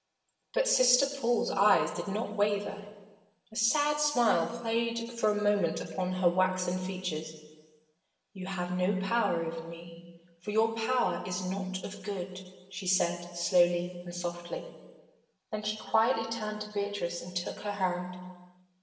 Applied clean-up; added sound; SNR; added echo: none; none; none; reverberation time 1.2 s.